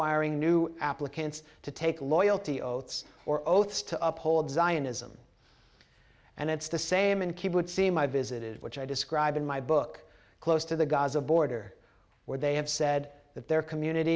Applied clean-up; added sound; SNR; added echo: none; none; none; none.